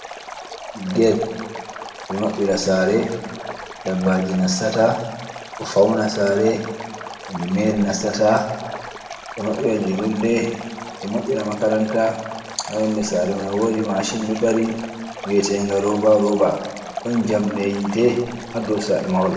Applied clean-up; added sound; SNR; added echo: none; Stream; 13 dB; reverberation time 1.1 s.